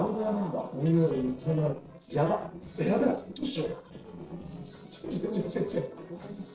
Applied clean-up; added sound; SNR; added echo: neural separator model SepFormer DNS4.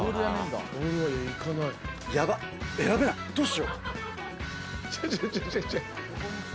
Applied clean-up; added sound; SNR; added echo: none; none; none; none.